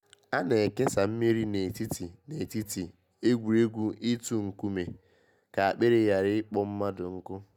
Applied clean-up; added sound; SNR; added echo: none; none; none; none.